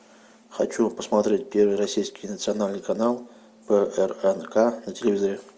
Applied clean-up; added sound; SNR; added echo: none; none; none; none.